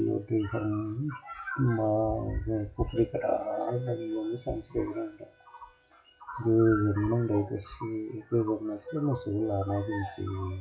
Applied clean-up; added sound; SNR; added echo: classical method WPE with log-MMSE.